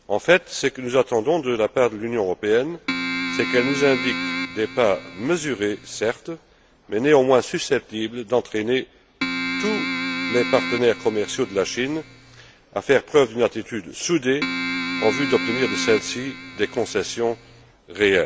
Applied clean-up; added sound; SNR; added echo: none; Keyboard (musical); 6 dB; none.